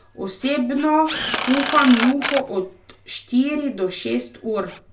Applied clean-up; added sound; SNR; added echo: none; Drill; 7 dB; reverberation time 0.2 s.